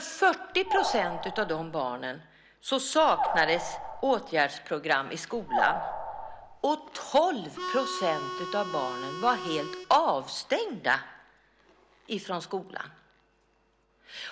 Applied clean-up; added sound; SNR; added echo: none; Animal + Harmonica; 4 dB; none.